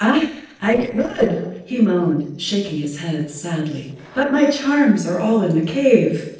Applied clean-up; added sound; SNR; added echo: neural separator model SepFormer DNS4.